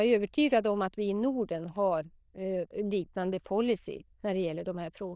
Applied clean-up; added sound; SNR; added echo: neural diffusion model UNIVERSE++.